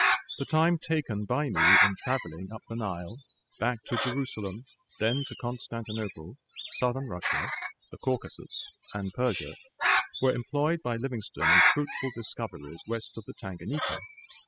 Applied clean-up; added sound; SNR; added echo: classical method spectral subtraction.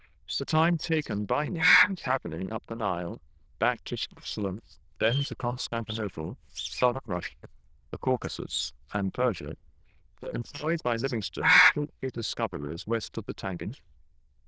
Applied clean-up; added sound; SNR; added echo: neural diffusion model UNIVERSE++.